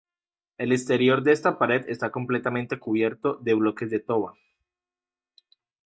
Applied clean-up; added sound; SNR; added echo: neural mask model DeepFilterNet 3.